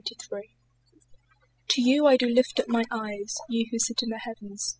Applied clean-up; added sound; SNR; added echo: classical method spectral subtraction.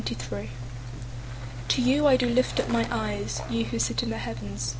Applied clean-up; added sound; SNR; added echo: none; Skateboard; 16 dB; none.